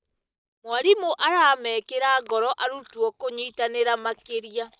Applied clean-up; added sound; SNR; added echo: neural mask model DeepFilterNet 3.